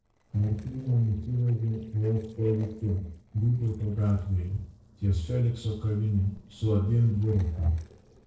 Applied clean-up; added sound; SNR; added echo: neural separator model SepFormer DNS4.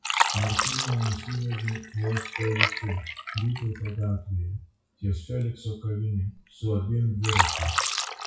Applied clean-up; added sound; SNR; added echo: classical method WPE with log-MMSE.